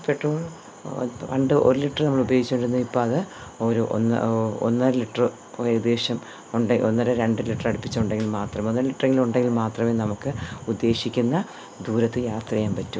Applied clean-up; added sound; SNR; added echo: none; none; none; none.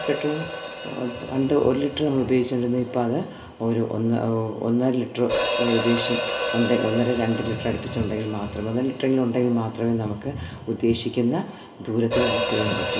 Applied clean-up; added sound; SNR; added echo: none; Hi-hat; 6 dB; reverberation time 2.3 s.